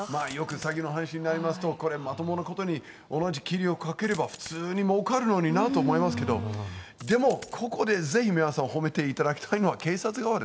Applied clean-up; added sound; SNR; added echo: none; Coin (dropping); 20 dB; none.